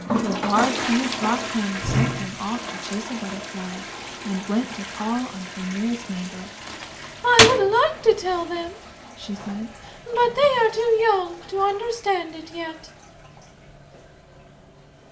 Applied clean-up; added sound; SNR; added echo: none; Toilet flush; 4 dB; reverberation time 0.5 s.